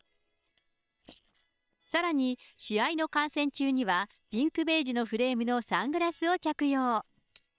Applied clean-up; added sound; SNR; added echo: neural separator model SepFormer WHAM!.